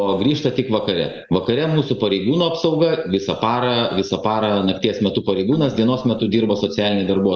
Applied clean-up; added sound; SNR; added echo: neural separator model SepFormer DNS4.